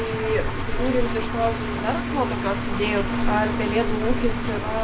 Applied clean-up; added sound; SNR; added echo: none; Bird + Engine; -2 dB; none.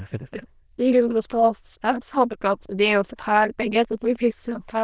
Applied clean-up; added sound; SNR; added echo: neural diffusion model UNIVERSE++.